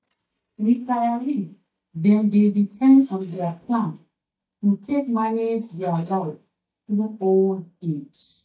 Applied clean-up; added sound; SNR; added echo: neural mask model DeepFilterNet 3.